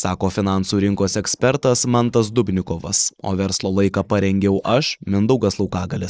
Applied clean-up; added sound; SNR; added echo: neural mask model Resemble Enhance denoiser.